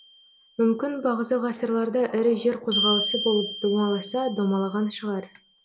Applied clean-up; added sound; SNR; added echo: none; Squeak + Glockenspiel; 8 dB; none.